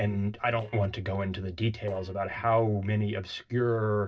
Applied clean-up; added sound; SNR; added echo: neural separator model SepFormer DNS4.